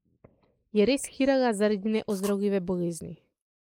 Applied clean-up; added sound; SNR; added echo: neural mask model Resemble Enhance denoiser.